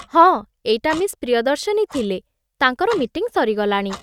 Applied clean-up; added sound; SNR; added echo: neural mask model RNNoise.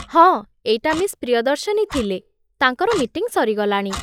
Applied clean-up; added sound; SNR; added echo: classical method log-MMSE.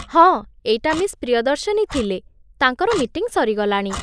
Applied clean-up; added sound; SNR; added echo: neural mask model Resemble Enhance denoiser.